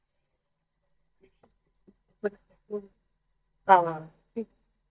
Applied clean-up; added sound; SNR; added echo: neural mask model DeepFilterNet 3.